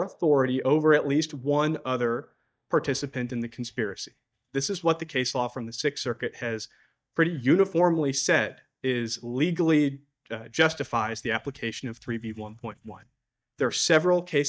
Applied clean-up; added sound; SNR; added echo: neural mask model DeepFilterNet 3.